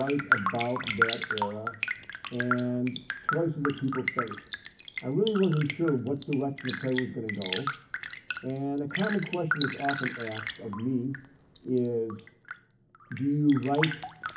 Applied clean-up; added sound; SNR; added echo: none; Raindrop; 4 dB; reverberation time 0.3 s.